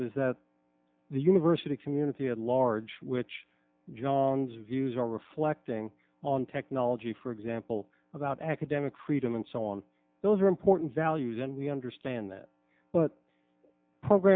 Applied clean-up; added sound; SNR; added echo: none; none; none; none.